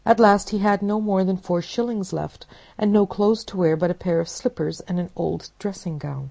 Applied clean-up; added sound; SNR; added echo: none; none; none; none.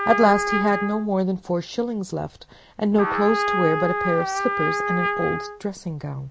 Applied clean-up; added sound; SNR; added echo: none; Trumpet; 3 dB; none.